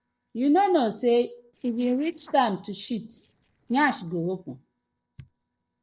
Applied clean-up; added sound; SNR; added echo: neural separator model SepFormer DNS4.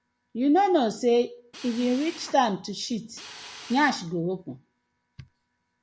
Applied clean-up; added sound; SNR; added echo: none; Drill; 18 dB; none.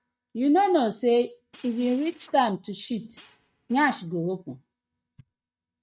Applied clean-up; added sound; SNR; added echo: neural mask model RNNoise.